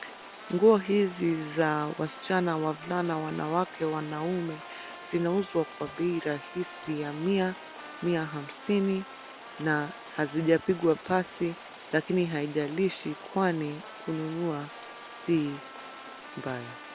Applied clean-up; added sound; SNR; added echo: none; Rain + Trumpet; 15 dB; none.